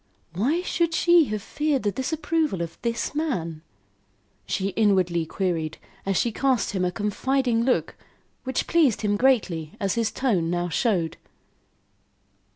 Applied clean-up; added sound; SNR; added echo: none; none; none; none.